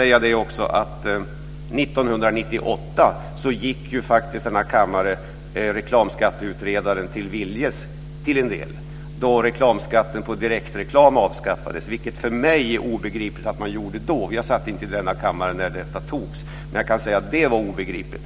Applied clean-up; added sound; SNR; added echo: none; none; none; none.